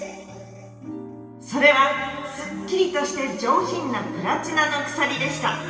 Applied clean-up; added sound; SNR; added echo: none; none; none; reverberation time 2.6 s.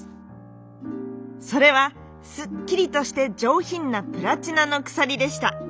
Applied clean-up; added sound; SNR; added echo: none; none; none; none.